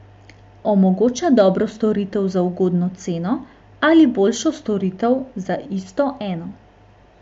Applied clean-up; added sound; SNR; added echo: none; none; none; none.